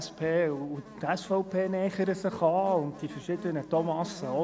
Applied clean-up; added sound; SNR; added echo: none; Buzz; 17 dB; none.